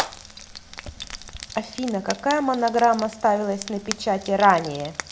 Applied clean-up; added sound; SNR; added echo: none; Frying (food); 13 dB; none.